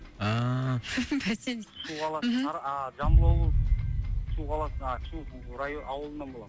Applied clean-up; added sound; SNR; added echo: none; Boom; -3 dB; none.